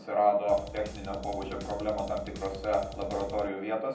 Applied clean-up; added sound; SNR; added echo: none; Drum kit; 13 dB; reverberation time 0.6 s.